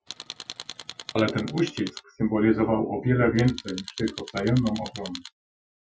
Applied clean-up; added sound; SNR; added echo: classical method Wiener filter.